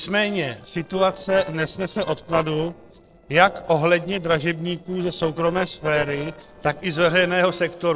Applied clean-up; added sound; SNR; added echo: neural separator model SepFormer DNS4.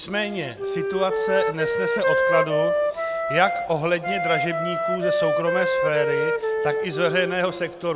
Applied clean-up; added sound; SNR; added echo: none; Wind instrument, woodwind instrument; -1 dB; none.